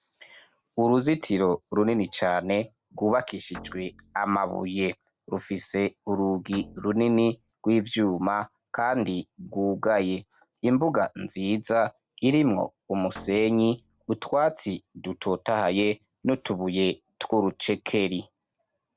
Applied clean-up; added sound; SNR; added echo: neural separator model SepFormer DNS4.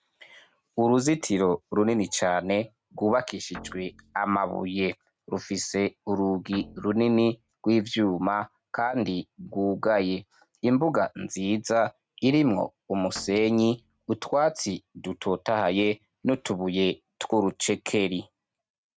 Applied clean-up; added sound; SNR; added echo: neural mask model RNNoise.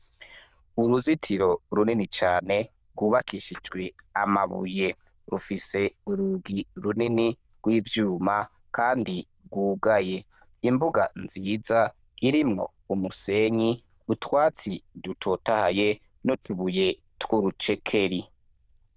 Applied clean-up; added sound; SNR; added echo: neural diffusion model UNIVERSE++.